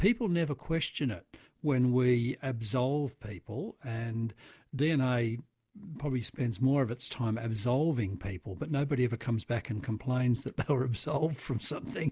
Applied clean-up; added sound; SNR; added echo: none; none; none; none.